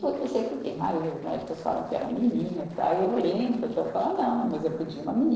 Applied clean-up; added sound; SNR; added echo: neural separator model SepFormer DNS4.